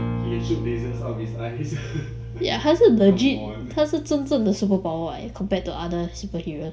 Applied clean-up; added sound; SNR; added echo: none; Acoustic guitar; 10 dB; reverberation time 0.7 s.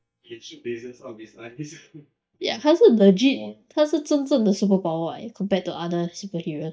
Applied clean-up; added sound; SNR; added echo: neural mask model DeepFilterNet 3.